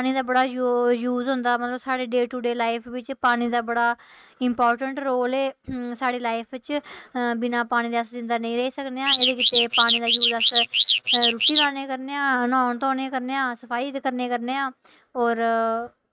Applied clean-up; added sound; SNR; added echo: neural mask model RNNoise.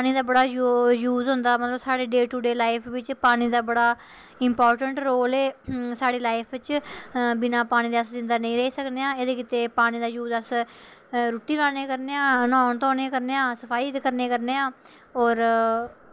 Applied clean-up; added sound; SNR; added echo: none; none; none; none.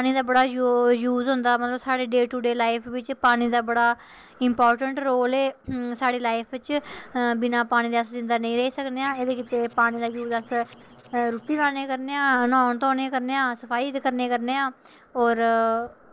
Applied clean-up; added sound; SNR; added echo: neural separator model SepFormer DNS4.